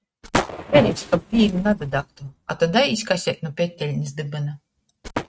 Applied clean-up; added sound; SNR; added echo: neural mask model RNNoise.